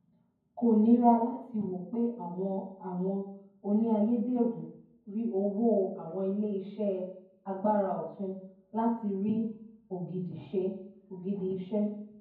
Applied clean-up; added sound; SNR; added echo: none; none; none; reverberation time 0.9 s.